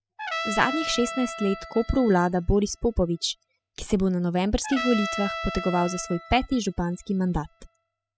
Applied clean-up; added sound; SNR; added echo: classical method spectral subtraction.